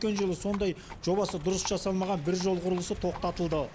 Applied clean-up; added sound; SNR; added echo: none; Livestock, farm animals, working animals + Glass; 14 dB; none.